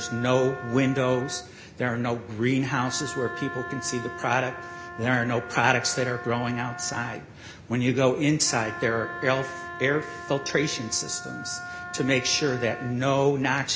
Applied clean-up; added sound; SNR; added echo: none; Wind instrument, woodwind instrument; 13 dB; none.